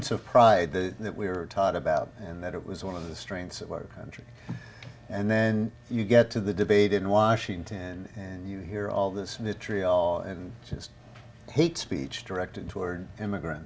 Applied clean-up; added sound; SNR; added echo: none; none; none; none.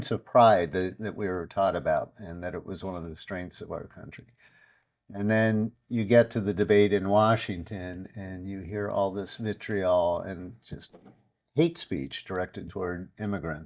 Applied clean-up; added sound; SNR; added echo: neural mask model DeepFilterNet 3.